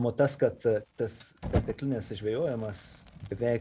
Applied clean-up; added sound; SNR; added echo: none; Fire; 9 dB; none.